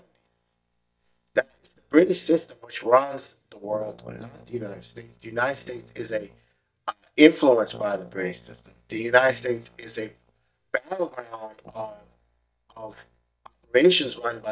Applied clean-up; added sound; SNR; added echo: neural mask model DeepFilterNet 3.